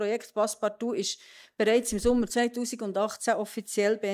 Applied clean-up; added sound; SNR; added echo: neural mask model DeepFilterNet 3.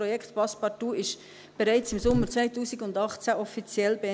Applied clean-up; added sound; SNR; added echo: none; Buzz; 4 dB; none.